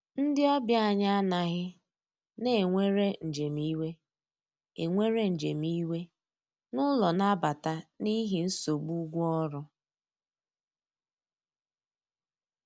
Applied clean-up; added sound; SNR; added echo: none; none; none; none.